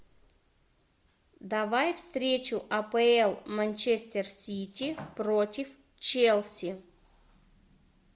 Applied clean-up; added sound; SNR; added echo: none; none; none; none.